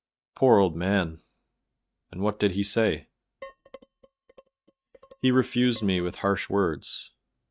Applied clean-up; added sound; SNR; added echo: neural mask model RNNoise.